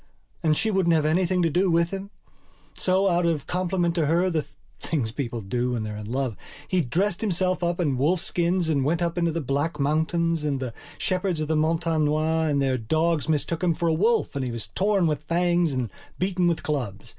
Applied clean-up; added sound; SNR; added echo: none; none; none; none.